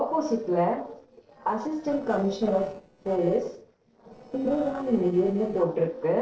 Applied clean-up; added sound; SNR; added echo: neural separator model SepFormer DNS4.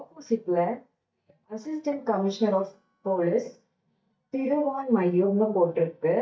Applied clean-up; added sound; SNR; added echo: neural mask model DeepFilterNet 3.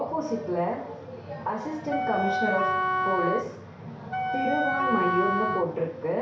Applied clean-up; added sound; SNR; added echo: none; Wind instrument, woodwind instrument; -2 dB; reverberation time 0.6 s.